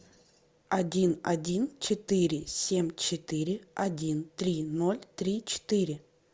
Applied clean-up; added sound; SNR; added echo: none; none; none; none.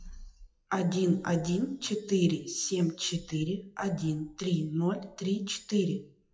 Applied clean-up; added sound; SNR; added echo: classical method WPE with log-MMSE.